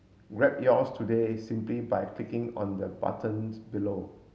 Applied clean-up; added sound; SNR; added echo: none; none; none; none.